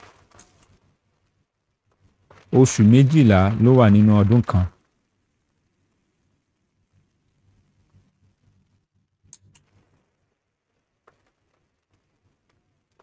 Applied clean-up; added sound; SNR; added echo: neural mask model RNNoise.